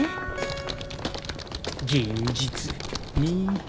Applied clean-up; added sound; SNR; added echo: none; Computer keyboard; 6 dB; none.